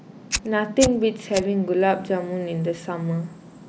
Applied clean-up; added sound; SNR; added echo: none; Fire; 11 dB; none.